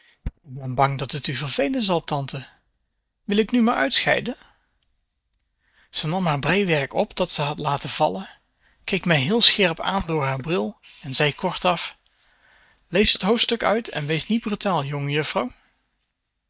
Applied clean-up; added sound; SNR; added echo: neural mask model DeepFilterNet 3.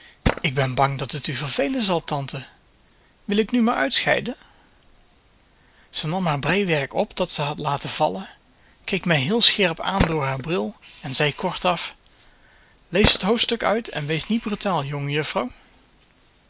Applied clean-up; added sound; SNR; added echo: none; Tools; 6 dB; none.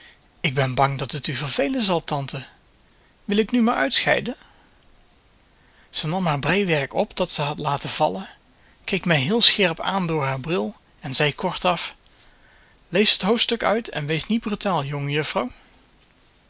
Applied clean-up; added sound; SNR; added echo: none; none; none; none.